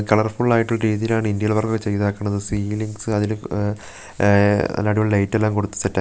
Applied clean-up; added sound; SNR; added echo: none; none; none; none.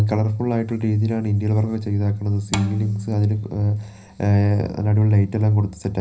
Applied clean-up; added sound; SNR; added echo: none; Bowed string instrument; 15 dB; reverberation time 0.5 s.